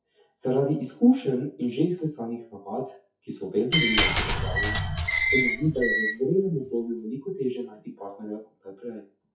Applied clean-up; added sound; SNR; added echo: classical method WPE with log-MMSE.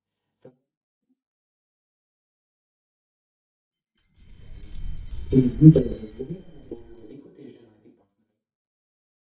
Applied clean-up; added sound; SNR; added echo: neural mask model DeepFilterNet 3.